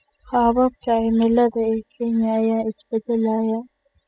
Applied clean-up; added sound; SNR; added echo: classical method spectral subtraction.